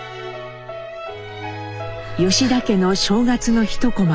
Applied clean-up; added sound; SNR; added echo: none; Breathing; 6 dB; none.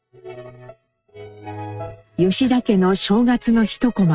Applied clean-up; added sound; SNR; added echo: neural mask model RNNoise.